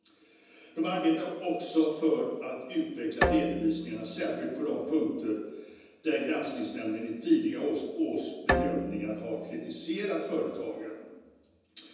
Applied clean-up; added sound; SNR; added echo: none; Bowed string instrument; 4 dB; reverberation time 1.1 s.